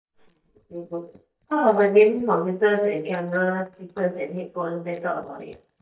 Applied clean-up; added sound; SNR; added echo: neural mask model DeepFilterNet 3.